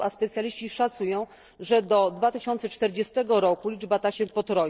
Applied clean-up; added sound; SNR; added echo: neural separator model SepFormer DNS4.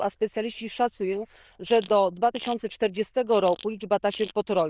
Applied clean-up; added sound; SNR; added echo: neural diffusion model UNIVERSE++.